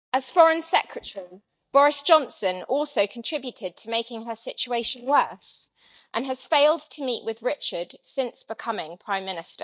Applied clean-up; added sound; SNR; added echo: neural mask model DeepFilterNet 3.